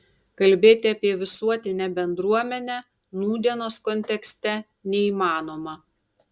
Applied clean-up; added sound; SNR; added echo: none; none; none; none.